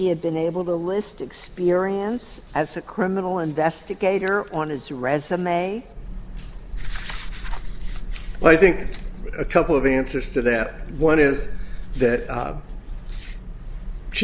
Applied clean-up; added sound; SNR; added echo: none; none; none; none.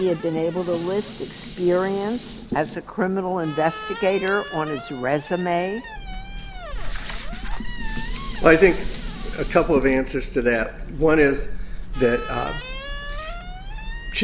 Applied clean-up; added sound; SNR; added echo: none; Squeak + Dishes, pots, and pans; 14 dB; none.